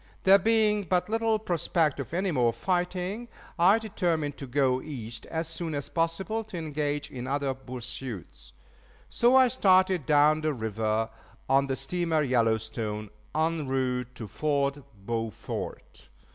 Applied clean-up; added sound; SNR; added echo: none; none; none; none.